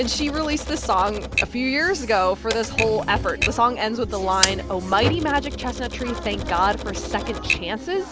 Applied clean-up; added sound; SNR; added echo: none; Typewriter; 6 dB; none.